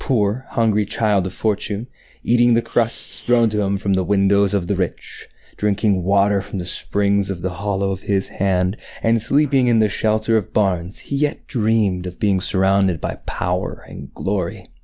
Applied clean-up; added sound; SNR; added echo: neural mask model Resemble Enhance denoiser.